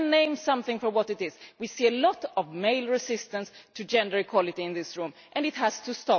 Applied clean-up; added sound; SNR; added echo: none; none; none; none.